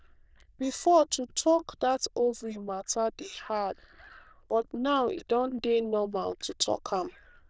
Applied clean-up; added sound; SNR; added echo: neural diffusion model UNIVERSE++.